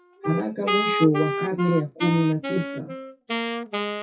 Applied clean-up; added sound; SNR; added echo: classical method WPE with log-MMSE.